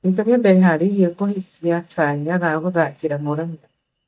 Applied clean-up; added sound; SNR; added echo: neural mask model DeepFilterNet 3.